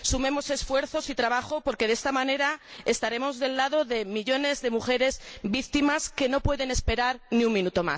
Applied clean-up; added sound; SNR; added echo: none; none; none; none.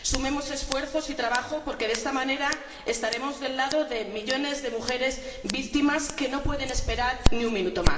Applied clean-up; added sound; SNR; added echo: none; Scissors; 4 dB; reverberation time 1.7 s.